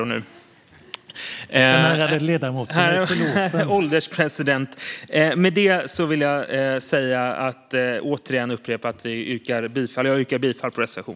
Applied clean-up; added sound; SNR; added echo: none; none; none; none.